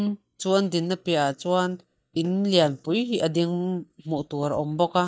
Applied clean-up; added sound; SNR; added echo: neural mask model DeepFilterNet 3.